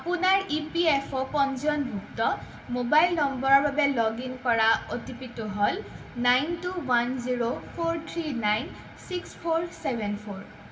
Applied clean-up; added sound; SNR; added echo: none; none; none; reverberation time 1.8 s.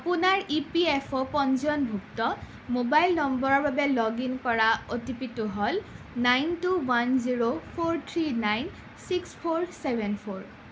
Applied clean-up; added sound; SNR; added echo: none; none; none; none.